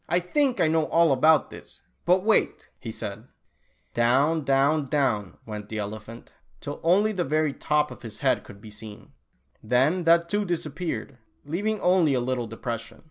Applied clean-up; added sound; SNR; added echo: none; none; none; none.